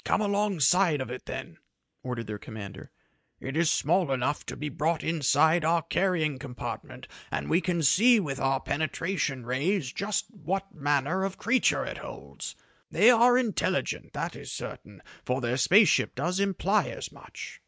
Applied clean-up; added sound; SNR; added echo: none; none; none; none.